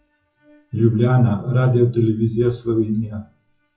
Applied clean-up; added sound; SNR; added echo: classical method WPE with log-MMSE.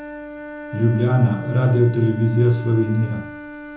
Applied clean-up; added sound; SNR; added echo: none; Wind instrument, woodwind instrument; 15 dB; reverberation time 0.6 s.